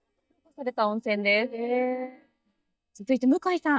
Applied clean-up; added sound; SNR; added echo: neural mask model DeepFilterNet 3.